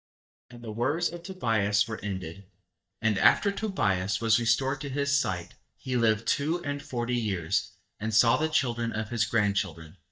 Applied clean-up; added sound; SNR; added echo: neural mask model DeepFilterNet 3.